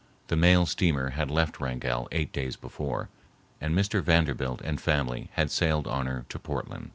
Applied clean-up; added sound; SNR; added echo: none; none; none; none.